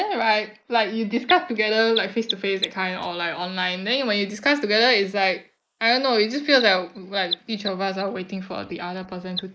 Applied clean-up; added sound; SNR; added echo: neural mask model Resemble Enhance denoiser.